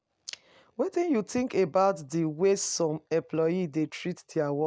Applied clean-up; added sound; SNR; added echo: none; none; none; none.